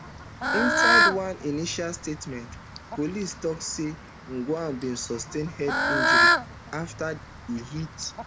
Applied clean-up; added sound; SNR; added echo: none; Bird / Fowl; -4 dB; none.